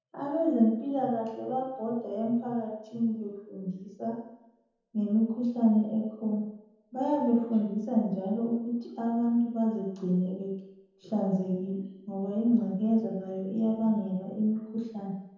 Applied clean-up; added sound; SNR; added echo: none; none; none; reverberation time 0.9 s.